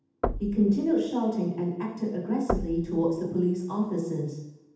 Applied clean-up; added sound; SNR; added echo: none; Knock / Wood; 9 dB; reverberation time 0.8 s.